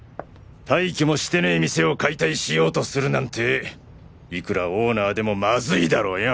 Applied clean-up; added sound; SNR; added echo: none; none; none; none.